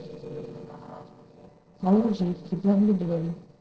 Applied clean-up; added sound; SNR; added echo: neural separator model SepFormer DNS4.